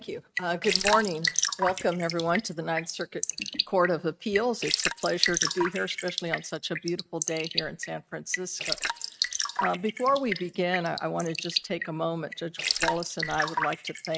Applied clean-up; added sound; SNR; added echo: neural mask model RNNoise.